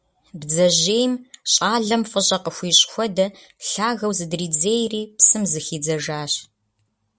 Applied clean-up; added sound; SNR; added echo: none; none; none; none.